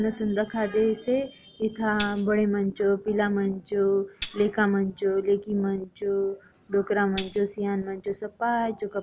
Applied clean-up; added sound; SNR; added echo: none; Tambourine; 1 dB; none.